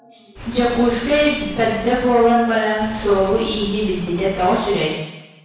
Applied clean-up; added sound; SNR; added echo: none; Engine / Car; 16 dB; reverberation time 1.0 s.